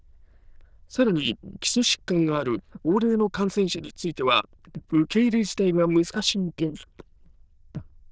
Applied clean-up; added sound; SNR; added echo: neural diffusion model UNIVERSE++.